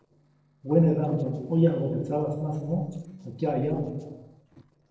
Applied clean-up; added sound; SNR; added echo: neural separator model SepFormer DNS4.